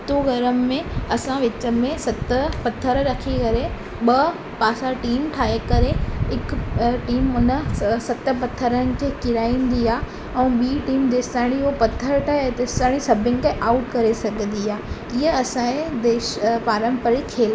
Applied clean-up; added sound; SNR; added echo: none; none; none; none.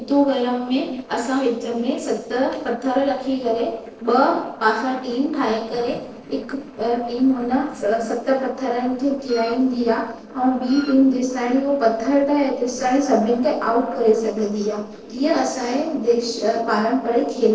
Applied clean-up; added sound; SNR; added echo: neural separator model SepFormer DNS4.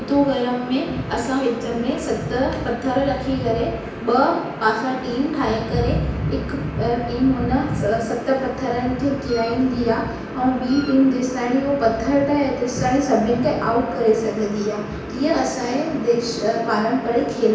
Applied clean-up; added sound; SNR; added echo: none; Wind instrument, woodwind instrument; 17 dB; reverberation time 0.9 s.